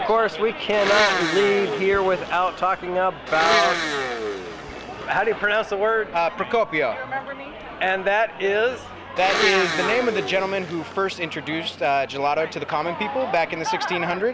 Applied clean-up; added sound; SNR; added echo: none; Domestic sounds, home sounds; 4 dB; none.